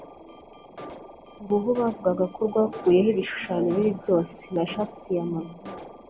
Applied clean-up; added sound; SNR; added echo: none; Alarm; 17 dB; none.